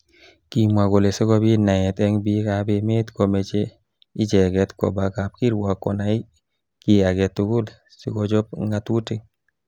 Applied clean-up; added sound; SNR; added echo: none; none; none; none.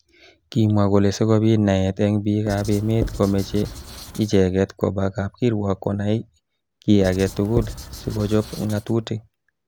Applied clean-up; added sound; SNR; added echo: none; Writing; 12 dB; none.